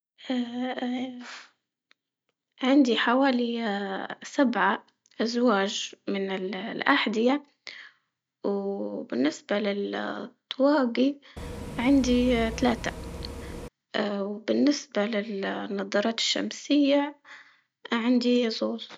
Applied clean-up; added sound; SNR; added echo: none; Bus; 10 dB; none.